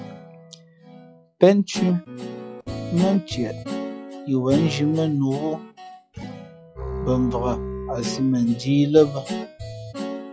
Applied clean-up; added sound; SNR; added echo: classical method log-MMSE.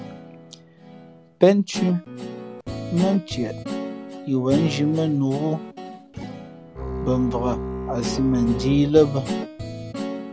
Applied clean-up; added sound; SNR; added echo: none; Guitar + Bowed string instrument; 7 dB; none.